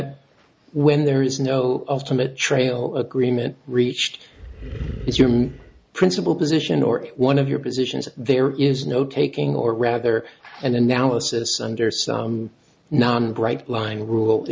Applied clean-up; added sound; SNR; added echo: none; Animal; 11 dB; none.